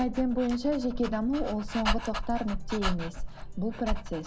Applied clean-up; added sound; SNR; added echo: none; Dog; 2 dB; none.